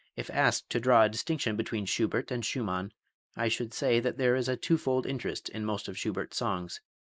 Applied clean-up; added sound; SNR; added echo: neural mask model Resemble Enhance denoiser.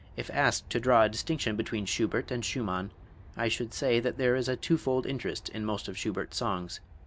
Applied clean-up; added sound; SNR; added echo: none; Aircraft; 20 dB; none.